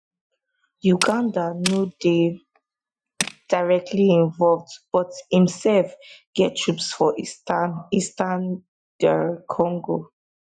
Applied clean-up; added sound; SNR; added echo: classical method Wiener filter.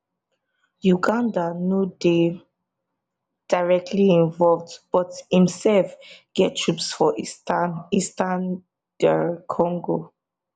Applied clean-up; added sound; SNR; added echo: none; none; none; none.